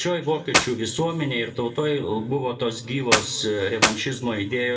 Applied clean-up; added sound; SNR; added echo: none; Clapping; -2 dB; reverberation time 1.8 s.